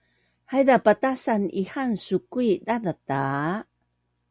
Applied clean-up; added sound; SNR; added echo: none; none; none; none.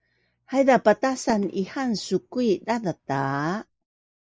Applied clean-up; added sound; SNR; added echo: neural mask model Resemble Enhance denoiser.